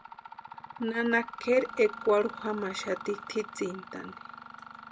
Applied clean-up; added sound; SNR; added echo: none; Mechanisms; 13 dB; none.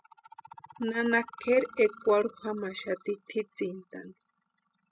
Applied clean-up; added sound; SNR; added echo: classical method spectral subtraction.